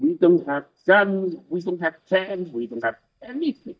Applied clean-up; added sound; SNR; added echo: neural mask model DeepFilterNet 3.